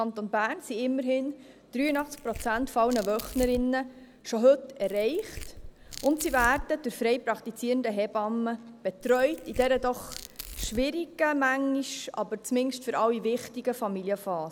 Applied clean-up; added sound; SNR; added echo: none; Tearing; 14 dB; none.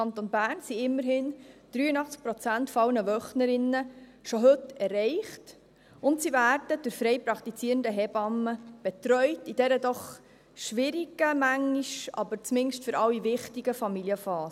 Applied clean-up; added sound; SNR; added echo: none; none; none; none.